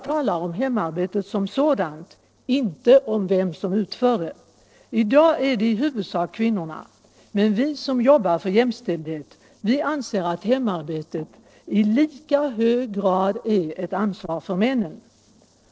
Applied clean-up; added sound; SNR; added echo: neural separator model SepFormer DNS4.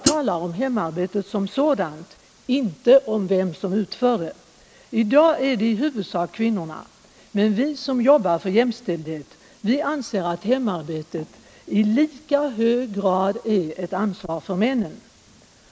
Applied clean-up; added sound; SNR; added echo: neural mask model Resemble Enhance denoiser.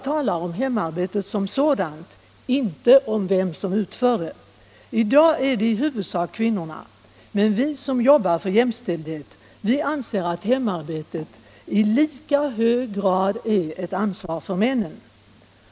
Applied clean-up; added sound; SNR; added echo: none; none; none; none.